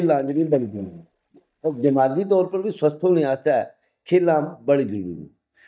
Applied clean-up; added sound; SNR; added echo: neural mask model DeepFilterNet 3.